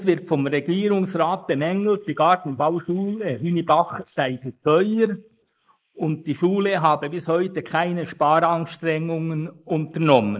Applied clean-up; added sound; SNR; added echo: neural mask model Resemble Enhance denoiser.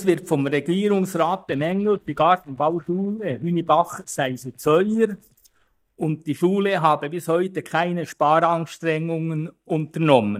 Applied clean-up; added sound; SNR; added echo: neural mask model DeepFilterNet 3.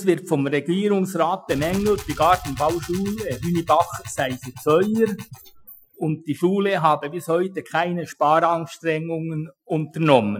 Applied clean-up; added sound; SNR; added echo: classical method Wiener filter.